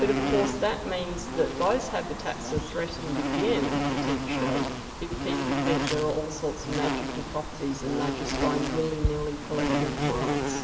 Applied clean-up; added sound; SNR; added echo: none; Insect; 0 dB; reverberation time 2.7 s.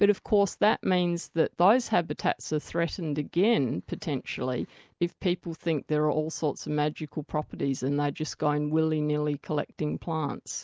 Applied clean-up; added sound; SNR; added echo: none; none; none; none.